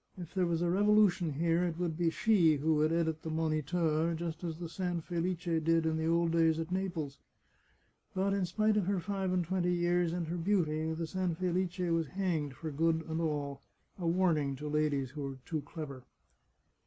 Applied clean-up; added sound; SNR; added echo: none; none; none; none.